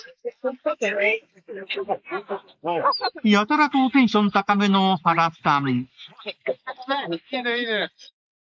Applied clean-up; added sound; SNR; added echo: neural mask model Resemble Enhance denoiser.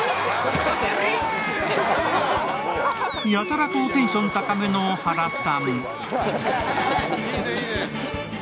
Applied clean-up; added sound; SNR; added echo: none; Bowed string instrument; 12 dB; none.